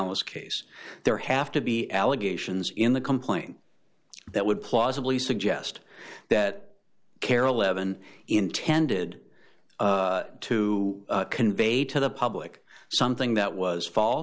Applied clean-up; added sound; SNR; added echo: none; none; none; none.